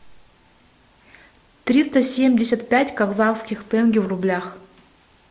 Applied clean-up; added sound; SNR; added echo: none; none; none; none.